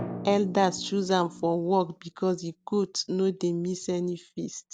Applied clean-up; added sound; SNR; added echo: none; Drum; 16 dB; none.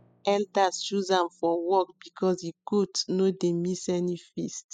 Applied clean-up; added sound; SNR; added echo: classical method spectral subtraction.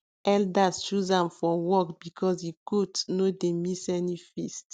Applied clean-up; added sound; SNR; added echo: none; none; none; none.